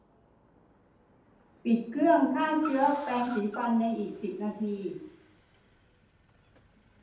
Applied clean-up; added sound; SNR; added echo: none; Car; 19 dB; reverberation time 2.0 s.